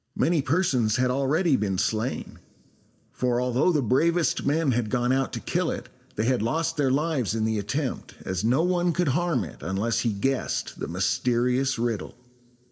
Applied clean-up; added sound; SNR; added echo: none; none; none; reverberation time 0.7 s.